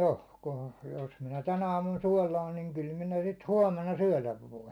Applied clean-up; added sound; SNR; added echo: none; none; none; none.